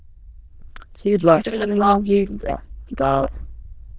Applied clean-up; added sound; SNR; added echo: neural diffusion model UNIVERSE++.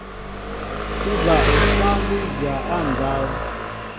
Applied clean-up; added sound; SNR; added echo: none; Engine; -3 dB; none.